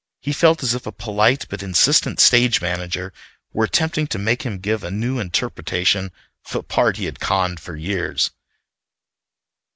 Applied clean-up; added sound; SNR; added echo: none; none; none; none.